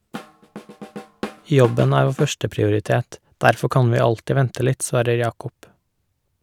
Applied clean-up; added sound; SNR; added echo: none; Drum / Drum kit; 14 dB; none.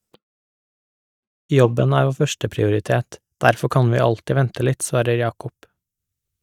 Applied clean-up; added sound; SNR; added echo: neural mask model DeepFilterNet 3.